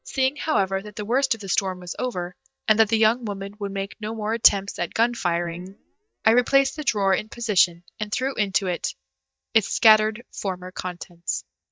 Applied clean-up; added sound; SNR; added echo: neural mask model DeepFilterNet 3.